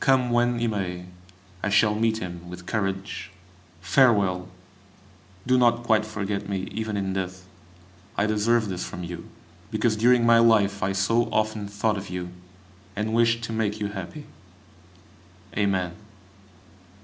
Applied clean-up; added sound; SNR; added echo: none; none; none; none.